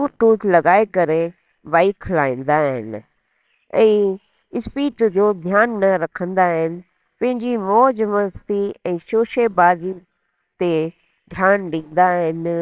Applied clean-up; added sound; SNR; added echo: neural separator model SepFormer WHAMR!.